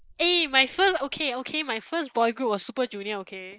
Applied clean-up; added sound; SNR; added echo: neural mask model Resemble Enhance denoiser.